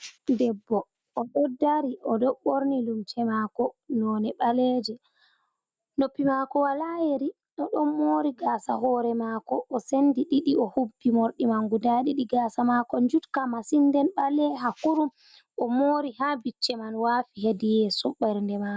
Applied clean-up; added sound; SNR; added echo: none; none; none; none.